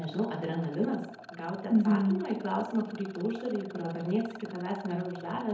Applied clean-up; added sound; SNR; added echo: none; Rattle; 17 dB; reverberation time 2.0 s.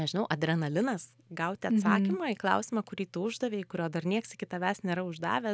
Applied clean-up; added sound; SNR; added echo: none; none; none; none.